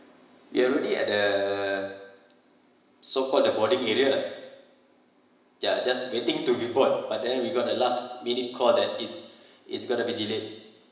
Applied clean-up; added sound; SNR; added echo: none; none; none; reverberation time 1.0 s.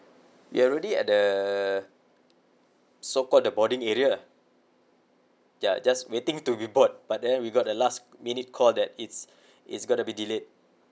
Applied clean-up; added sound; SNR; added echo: none; none; none; none.